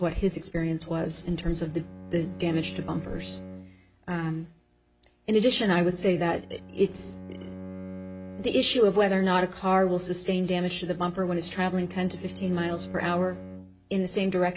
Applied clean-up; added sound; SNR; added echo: none; Bowed string instrument; 16 dB; none.